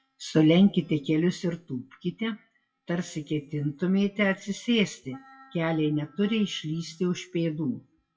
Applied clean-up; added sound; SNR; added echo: classical method WPE with log-MMSE.